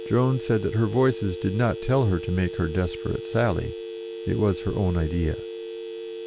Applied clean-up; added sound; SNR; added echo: none; Telephone; 10 dB; none.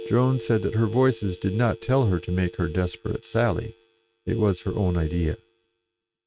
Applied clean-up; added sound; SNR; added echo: neural mask model RNNoise.